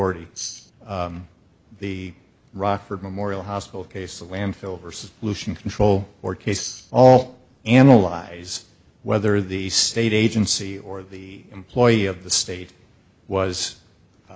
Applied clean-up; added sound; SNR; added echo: none; Tambourine; 12 dB; none.